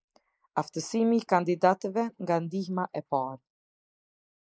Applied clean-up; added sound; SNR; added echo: neural mask model Resemble Enhance denoiser.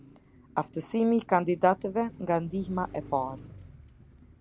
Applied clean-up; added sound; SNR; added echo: none; Car passing by; 19 dB; none.